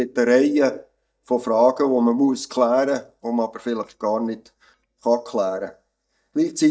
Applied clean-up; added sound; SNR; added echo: neural mask model DeepFilterNet 3.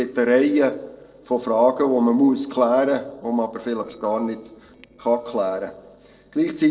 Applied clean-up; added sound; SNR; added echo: neural separator model SepFormer DNS4.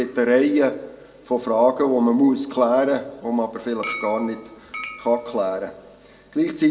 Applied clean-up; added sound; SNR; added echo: none; Chink, clink; 14 dB; reverberation time 0.9 s.